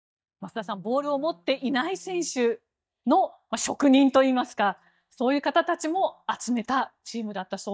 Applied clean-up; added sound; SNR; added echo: neural mask model DeepFilterNet 3.